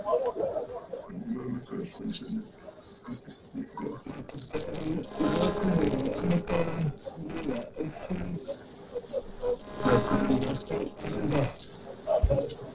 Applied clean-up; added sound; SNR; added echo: neural separator model SepFormer DNS4.